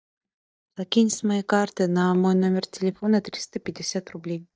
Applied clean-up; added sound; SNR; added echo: neural mask model DeepFilterNet 3.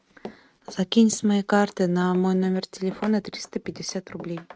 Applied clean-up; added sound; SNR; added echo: neural mask model RNNoise.